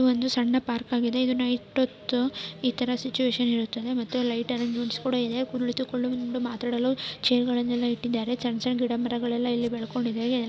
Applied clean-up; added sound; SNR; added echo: none; none; none; none.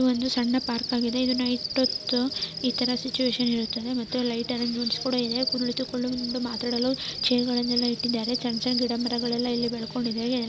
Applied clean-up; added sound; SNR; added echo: none; Cricket; 6 dB; none.